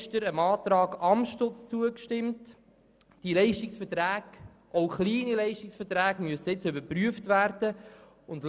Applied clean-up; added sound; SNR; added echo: none; none; none; none.